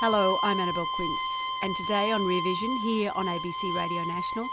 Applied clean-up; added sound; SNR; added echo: none; Bowed string instrument; 1 dB; none.